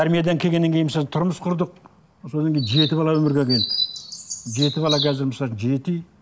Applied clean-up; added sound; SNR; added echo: none; Chirp, tweet; 6 dB; none.